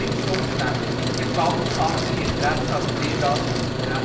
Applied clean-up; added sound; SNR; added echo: none; Truck; -3 dB; reverberation time 0.7 s.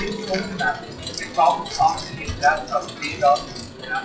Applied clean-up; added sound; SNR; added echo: classical method WPE with log-MMSE.